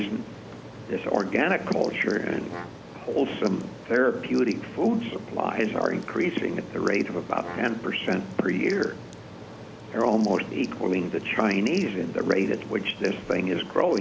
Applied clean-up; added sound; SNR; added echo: none; Brass instrument; 18 dB; none.